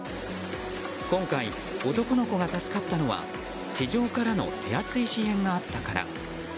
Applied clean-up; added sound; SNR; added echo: none; none; none; none.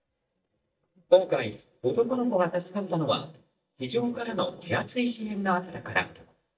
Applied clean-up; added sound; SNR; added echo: neural mask model DeepFilterNet 3.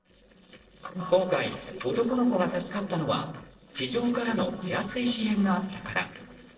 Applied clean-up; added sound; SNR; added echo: neural separator model SepFormer DNS4.